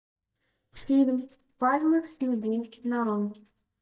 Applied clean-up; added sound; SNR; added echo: neural mask model DeepFilterNet 3.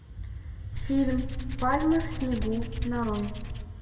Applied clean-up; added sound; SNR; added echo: none; Tools; 3 dB; reverberation time 1.2 s.